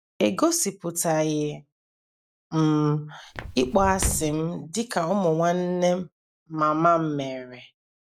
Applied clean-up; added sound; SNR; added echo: none; Walk, footsteps; 7 dB; none.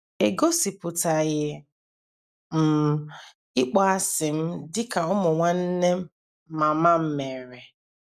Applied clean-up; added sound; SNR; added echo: none; none; none; none.